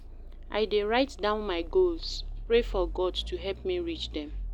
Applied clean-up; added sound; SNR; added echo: none; Accelerating, revving, vroom; 9 dB; none.